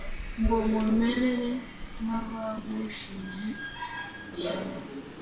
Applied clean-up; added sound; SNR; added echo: none; Rain; 7 dB; reverberation time 0.3 s.